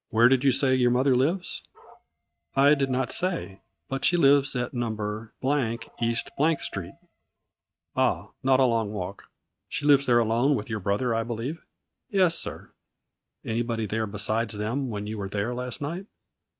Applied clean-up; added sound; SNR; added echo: neural mask model RNNoise.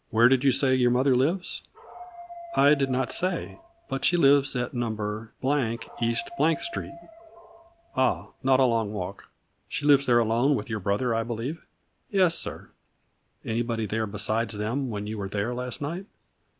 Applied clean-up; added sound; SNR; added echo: none; Dog; 17 dB; none.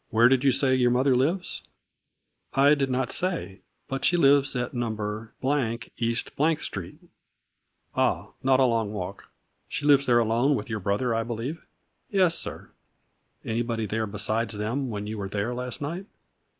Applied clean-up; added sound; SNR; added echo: neural mask model Resemble Enhance denoiser.